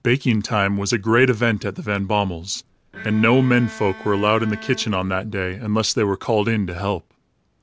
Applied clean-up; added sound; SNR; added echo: none; Bowed string instrument; 18 dB; none.